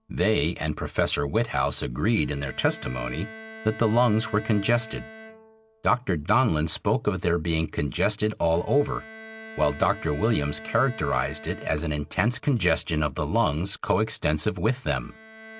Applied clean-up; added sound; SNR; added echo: none; Bowed string instrument; 19 dB; none.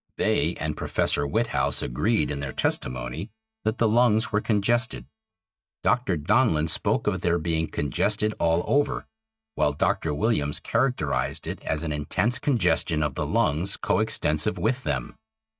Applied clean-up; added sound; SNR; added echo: neural mask model DeepFilterNet 3.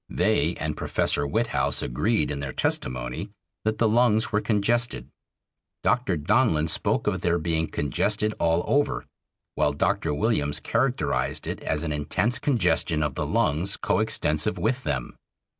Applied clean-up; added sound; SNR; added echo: none; none; none; none.